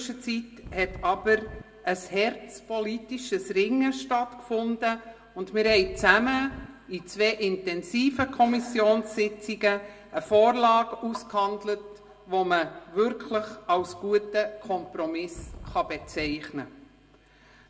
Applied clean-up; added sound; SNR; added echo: none; Wind; 15 dB; reverberation time 0.7 s.